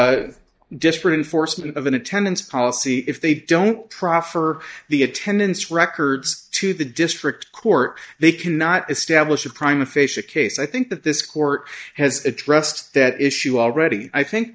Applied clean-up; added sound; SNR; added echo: neural mask model DeepFilterNet 3.